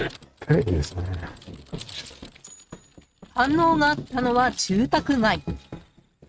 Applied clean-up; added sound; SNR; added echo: neural mask model RNNoise.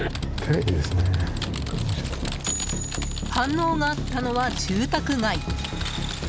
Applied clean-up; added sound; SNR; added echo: none; Typing + Bass guitar; 10 dB; none.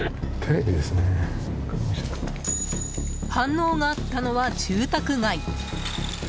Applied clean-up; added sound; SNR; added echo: none; none; none; none.